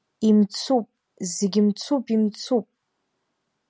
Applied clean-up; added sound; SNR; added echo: none; none; none; none.